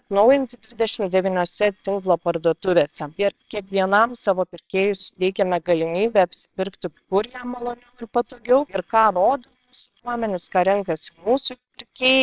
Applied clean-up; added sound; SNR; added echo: neural separator model SepFormer WHAMR!.